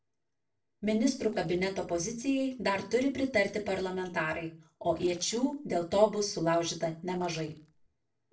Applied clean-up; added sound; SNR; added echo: neural separator model SepFormer DNS4.